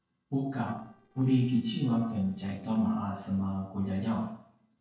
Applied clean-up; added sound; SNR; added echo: neural separator model SepFormer DNS4.